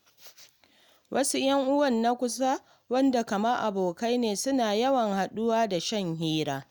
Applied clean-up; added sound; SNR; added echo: none; none; none; none.